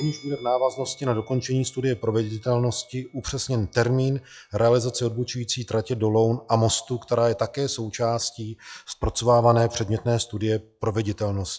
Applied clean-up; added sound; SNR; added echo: classical method log-MMSE.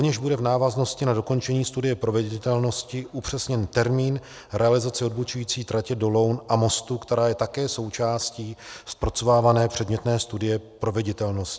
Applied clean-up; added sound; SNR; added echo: none; none; none; none.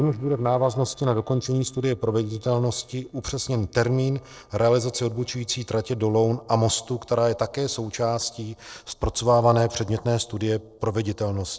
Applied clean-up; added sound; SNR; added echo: neural separator model SepFormer DNS4.